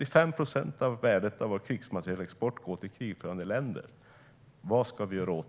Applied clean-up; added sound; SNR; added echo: none; none; none; none.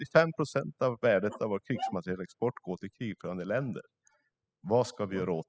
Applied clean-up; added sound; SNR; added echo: classical method spectral subtraction.